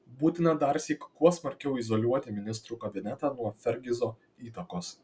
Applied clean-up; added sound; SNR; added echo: none; none; none; none.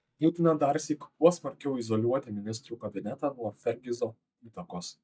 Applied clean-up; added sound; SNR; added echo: neural mask model DeepFilterNet 3.